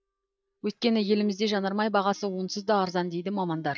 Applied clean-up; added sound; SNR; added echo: neural mask model DeepFilterNet 3.